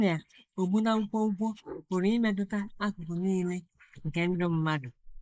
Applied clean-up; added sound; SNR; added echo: neural mask model Resemble Enhance denoiser.